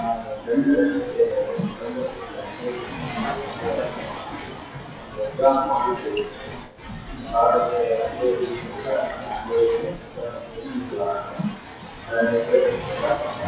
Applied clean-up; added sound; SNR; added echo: classical method WPE with log-MMSE.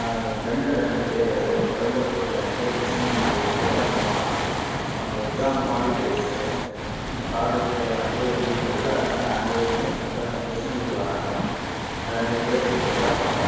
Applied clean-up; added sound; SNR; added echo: none; Waves, surf; 1 dB; reverberation time 2.2 s.